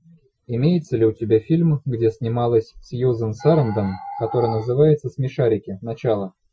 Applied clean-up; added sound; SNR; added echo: classical method Wiener filter.